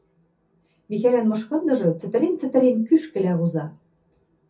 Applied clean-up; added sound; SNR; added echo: none; none; none; reverberation time 0.3 s.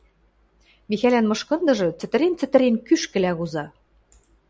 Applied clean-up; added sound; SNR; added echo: none; none; none; none.